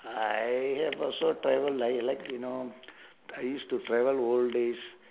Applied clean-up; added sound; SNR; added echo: none; none; none; none.